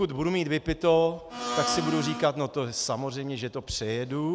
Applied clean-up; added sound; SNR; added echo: none; Domestic sounds, home sounds; 3 dB; none.